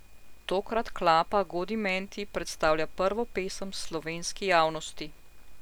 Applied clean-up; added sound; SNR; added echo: none; none; none; none.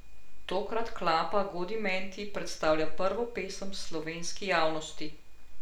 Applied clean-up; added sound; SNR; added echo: none; none; none; reverberation time 0.4 s.